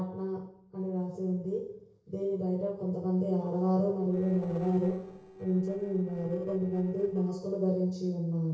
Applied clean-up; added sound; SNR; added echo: neural separator model SepFormer DNS4.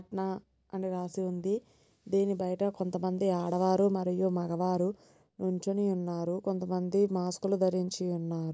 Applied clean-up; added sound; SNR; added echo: none; none; none; none.